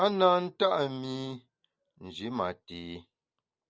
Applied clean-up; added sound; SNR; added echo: none; none; none; none.